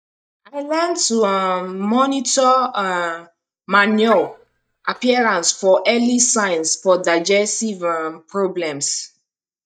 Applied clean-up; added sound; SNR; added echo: neural mask model DeepFilterNet 3.